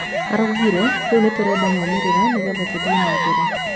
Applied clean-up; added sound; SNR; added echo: none; Alarm + Cheering; 0 dB; none.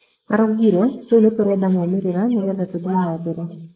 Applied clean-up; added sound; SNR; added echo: neural mask model Resemble Enhance denoiser.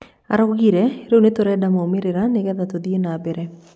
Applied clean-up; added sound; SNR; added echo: none; none; none; none.